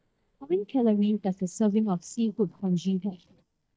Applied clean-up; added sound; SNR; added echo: neural mask model DeepFilterNet 3.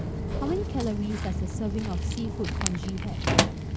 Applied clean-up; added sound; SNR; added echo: none; Walk, footsteps + Drawer open or close; -4 dB; none.